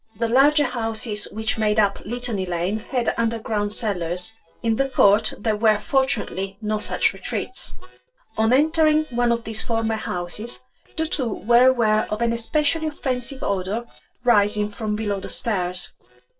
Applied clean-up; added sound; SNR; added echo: neural separator model SepFormer DNS4.